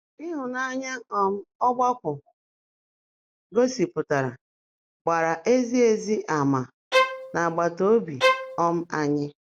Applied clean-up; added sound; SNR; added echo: none; Bowed string instrument; -1 dB; none.